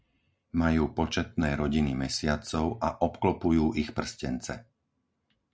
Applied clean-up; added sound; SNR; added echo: none; none; none; none.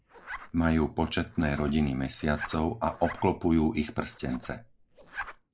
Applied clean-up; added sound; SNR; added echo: neural mask model Resemble Enhance denoiser.